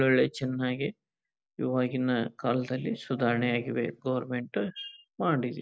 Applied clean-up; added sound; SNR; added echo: none; none; none; none.